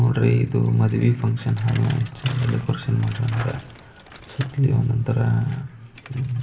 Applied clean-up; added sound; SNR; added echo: none; Bicycle; 19 dB; reverberation time 0.8 s.